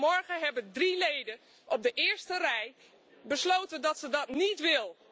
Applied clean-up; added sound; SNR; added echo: none; none; none; none.